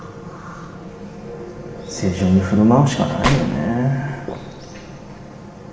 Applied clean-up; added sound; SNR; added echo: none; Gunshot, gunfire; 8 dB; reverberation time 2.0 s.